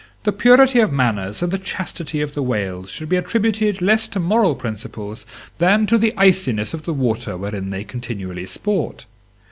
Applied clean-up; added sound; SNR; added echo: none; none; none; none.